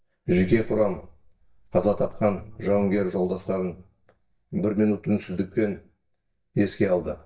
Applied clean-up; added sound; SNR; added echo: neural mask model DeepFilterNet 3.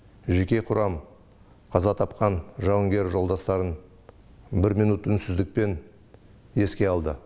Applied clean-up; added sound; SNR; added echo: none; none; none; none.